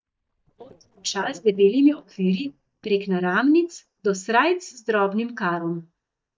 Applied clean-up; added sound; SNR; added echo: neural mask model DeepFilterNet 3.